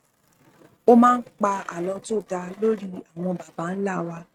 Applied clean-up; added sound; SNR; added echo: neural mask model RNNoise.